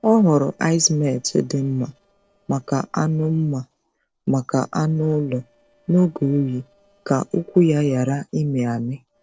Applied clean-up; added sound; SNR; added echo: neural separator model SepFormer DNS4.